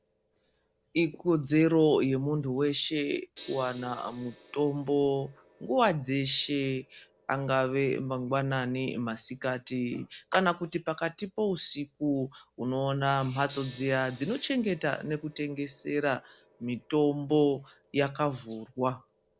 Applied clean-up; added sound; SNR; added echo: none; Gong + Clapping; 18 dB; none.